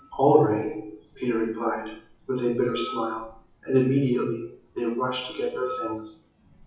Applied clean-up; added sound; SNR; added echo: classical method WPE with log-MMSE.